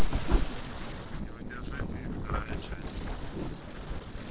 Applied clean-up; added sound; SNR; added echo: neural separator model SepFormer DNS4.